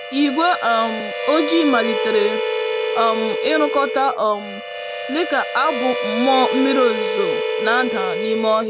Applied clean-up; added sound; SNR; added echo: none; Harmonica; 3 dB; none.